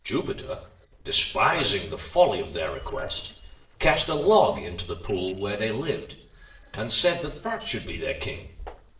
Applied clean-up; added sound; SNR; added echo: neural separator model SepFormer DNS4.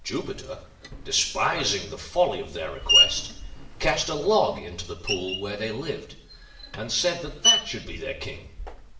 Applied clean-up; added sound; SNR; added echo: none; Screech; 1 dB; reverberation time 0.7 s.